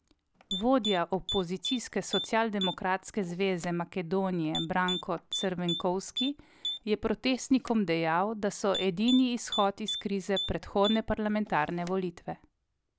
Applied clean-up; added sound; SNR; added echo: none; Typing; 9 dB; none.